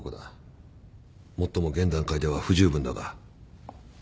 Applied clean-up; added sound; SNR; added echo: none; none; none; none.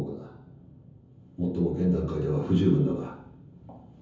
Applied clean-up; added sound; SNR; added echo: none; none; none; reverberation time 0.7 s.